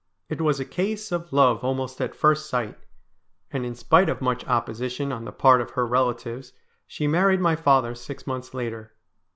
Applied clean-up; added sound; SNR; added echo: none; none; none; none.